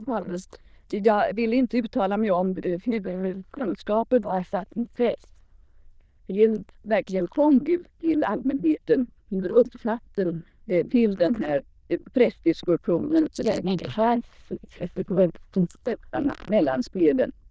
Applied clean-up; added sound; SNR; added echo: neural diffusion model UNIVERSE++.